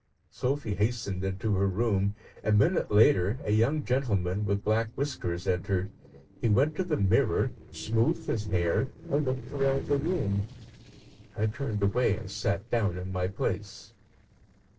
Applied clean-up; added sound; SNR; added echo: neural separator model SepFormer DNS4.